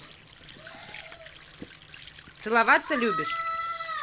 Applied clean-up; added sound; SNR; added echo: none; Sink (filling or washing) / Water; 17 dB; none.